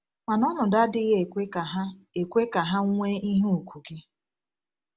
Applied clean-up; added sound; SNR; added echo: none; none; none; none.